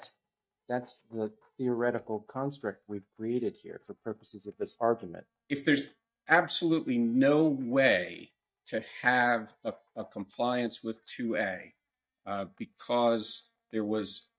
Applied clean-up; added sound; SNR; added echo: neural mask model DeepFilterNet 3.